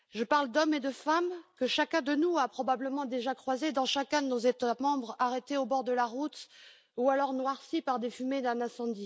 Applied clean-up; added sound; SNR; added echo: none; none; none; none.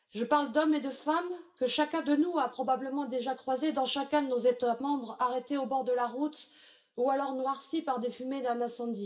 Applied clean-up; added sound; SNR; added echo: none; none; none; reverberation time 0.4 s.